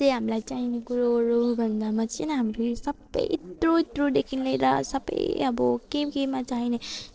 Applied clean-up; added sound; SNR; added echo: neural separator model SepFormer DNS4.